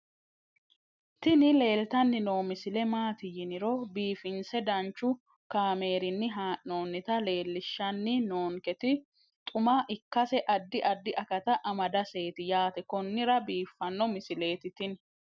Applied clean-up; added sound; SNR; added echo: none; none; none; none.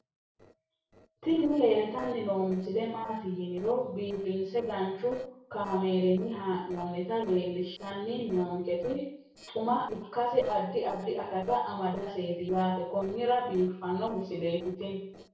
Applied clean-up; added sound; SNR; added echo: neural separator model SepFormer DNS4.